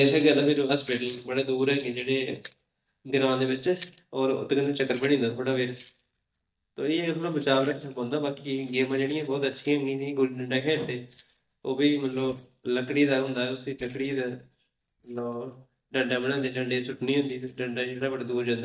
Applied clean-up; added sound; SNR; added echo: neural mask model DeepFilterNet 3.